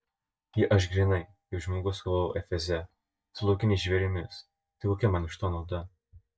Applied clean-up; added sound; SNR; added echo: neural mask model DeepFilterNet 3.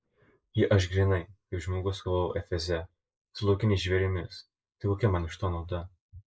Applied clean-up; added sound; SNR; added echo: neural mask model Resemble Enhance denoiser.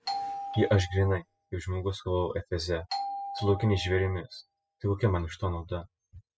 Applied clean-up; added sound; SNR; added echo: classical method spectral subtraction.